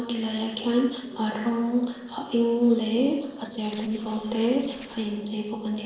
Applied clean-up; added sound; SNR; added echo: neural separator model SepFormer DNS4.